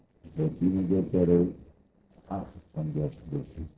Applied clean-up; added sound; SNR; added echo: neural separator model SepFormer DNS4.